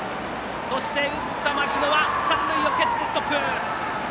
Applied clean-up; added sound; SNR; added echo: none; none; none; none.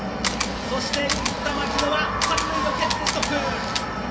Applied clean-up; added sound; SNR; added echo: none; Camera; 5 dB; reverberation time 0.2 s.